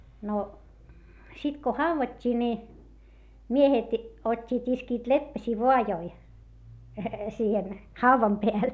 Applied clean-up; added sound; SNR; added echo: none; none; none; none.